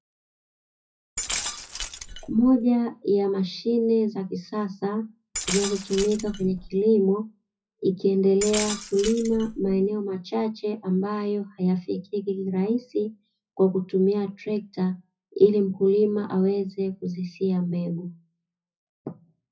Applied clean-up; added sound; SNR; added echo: classical method WPE with log-MMSE.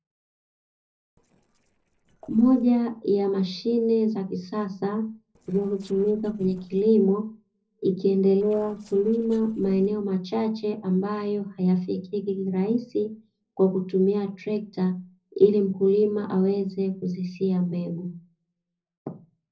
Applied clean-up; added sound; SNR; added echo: neural separator model SepFormer DNS4.